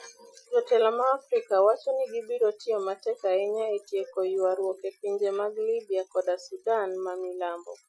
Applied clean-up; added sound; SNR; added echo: classical method Wiener filter.